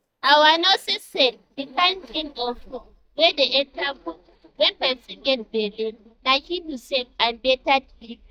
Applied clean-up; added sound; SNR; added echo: neural mask model DeepFilterNet 3.